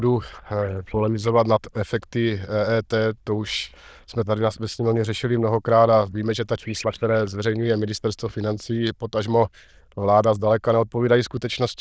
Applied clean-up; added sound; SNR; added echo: neural diffusion model UNIVERSE++.